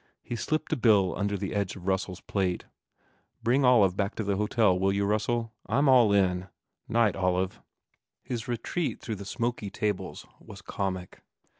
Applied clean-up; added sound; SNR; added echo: none; none; none; none.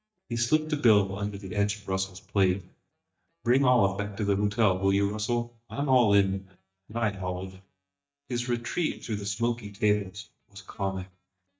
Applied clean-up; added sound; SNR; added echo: neural mask model DeepFilterNet 3.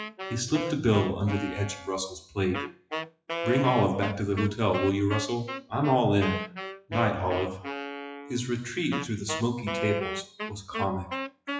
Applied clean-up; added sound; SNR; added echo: classical method WPE with log-MMSE.